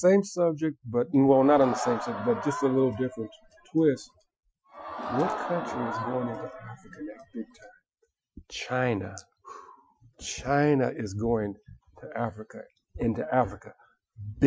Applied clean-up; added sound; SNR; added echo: classical method Wiener filter.